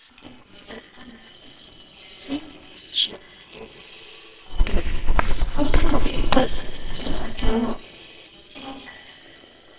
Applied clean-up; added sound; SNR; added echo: neural separator model SepFormer WHAMR!.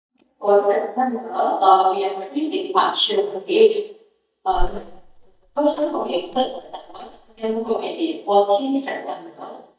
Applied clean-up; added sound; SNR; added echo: neural mask model DeepFilterNet 3.